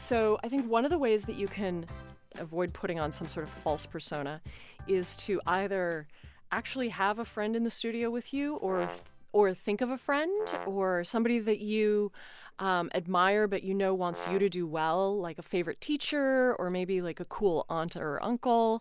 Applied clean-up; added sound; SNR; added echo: none; Brass instrument; 11 dB; none.